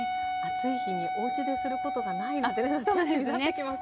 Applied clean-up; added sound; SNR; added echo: none; Wind instrument, woodwind instrument; 1 dB; none.